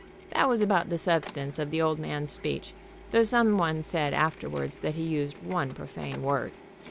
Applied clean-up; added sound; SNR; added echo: none; Printer; 18 dB; none.